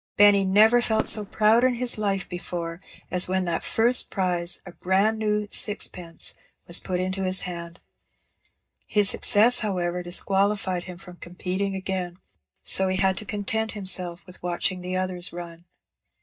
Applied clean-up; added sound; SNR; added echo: neural mask model DeepFilterNet 3.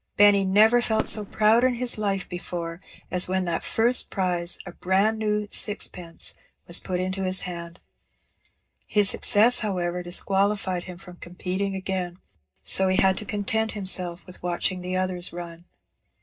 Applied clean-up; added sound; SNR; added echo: neural separator model SepFormer DNS4.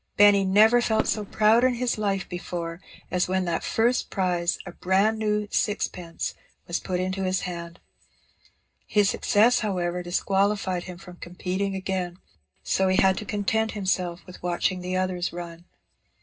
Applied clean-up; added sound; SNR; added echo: none; Fireworks; 12 dB; reverberation time 0.2 s.